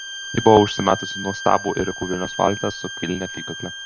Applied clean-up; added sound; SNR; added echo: none; Bowed string instrument; 11 dB; none.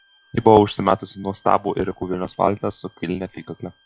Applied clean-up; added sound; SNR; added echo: classical method log-MMSE.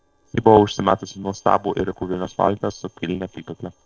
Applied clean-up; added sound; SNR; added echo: neural separator model SepFormer DNS4.